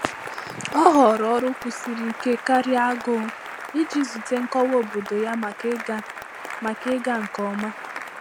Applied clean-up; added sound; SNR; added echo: none; Applause / Cheering; 11 dB; none.